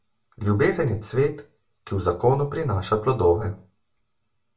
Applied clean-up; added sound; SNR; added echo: none; none; none; reverberation time 0.2 s.